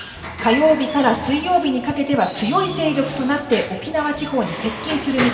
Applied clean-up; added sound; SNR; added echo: none; Squeak / Wood; 10 dB; reverberation time 3.0 s.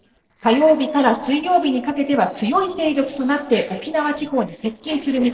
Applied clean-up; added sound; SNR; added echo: neural separator model SepFormer DNS4.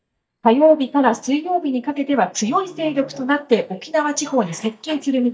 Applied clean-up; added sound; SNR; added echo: neural mask model DeepFilterNet 3.